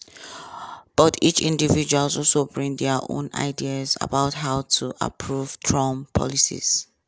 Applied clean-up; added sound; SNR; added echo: none; none; none; none.